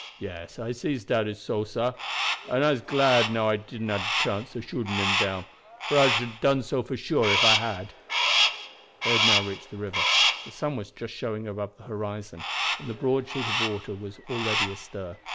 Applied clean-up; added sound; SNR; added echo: none; Crow; 0 dB; none.